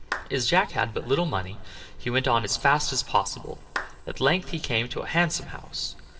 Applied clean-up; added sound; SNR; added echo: none; Clapping; 13 dB; reverberation time 2.0 s.